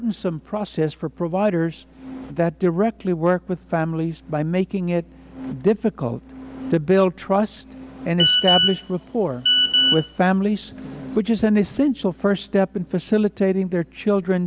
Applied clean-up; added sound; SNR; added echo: none; Telephone; -4 dB; none.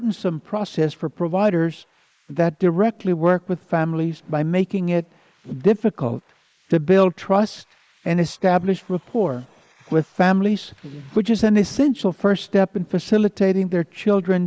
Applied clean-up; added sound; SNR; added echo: neural mask model Resemble Enhance denoiser.